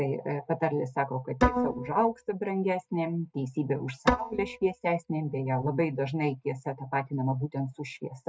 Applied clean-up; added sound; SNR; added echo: neural mask model RNNoise.